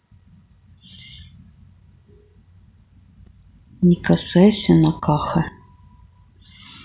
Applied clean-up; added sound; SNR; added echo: none; none; none; none.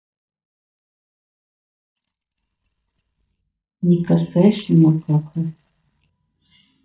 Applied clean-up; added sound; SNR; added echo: neural mask model DeepFilterNet 3.